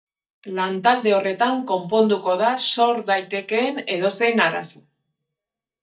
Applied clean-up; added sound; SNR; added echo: neural mask model DeepFilterNet 3.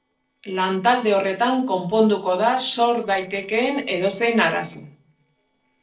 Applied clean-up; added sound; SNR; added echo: neural separator model SepFormer DNS4.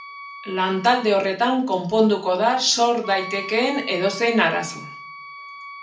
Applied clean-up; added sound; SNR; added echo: none; Wind instrument, woodwind instrument; 17 dB; reverberation time 0.4 s.